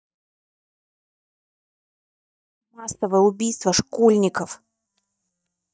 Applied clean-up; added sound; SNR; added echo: neural mask model DeepFilterNet 3.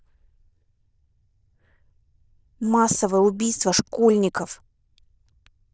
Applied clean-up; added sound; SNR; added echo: neural diffusion model UNIVERSE++.